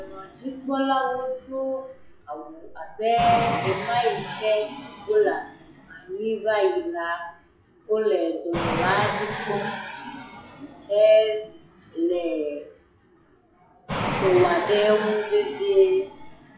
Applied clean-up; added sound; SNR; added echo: classical method WPE with log-MMSE.